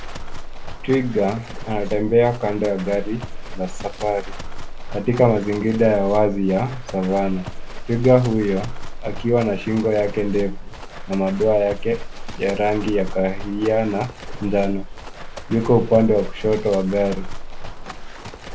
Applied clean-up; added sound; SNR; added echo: none; Livestock, farm animals, working animals; 7 dB; none.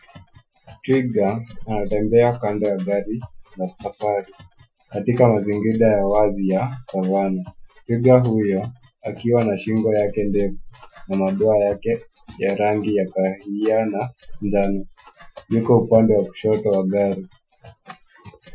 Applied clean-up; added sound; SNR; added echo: classical method Wiener filter.